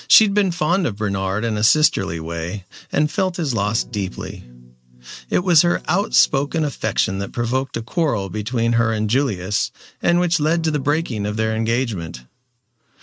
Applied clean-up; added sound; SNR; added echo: neural mask model RNNoise.